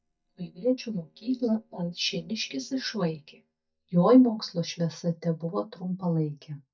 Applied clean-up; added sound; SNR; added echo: neural mask model DeepFilterNet 3.